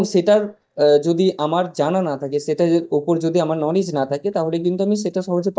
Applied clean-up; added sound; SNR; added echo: neural mask model DeepFilterNet 3.